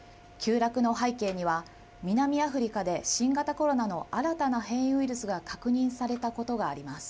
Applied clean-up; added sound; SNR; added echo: none; none; none; none.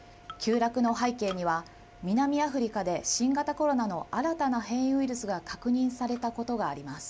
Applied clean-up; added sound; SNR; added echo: none; Marimba, xylophone; 18 dB; none.